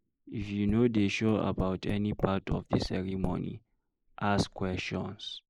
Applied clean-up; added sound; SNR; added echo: neural mask model Resemble Enhance denoiser.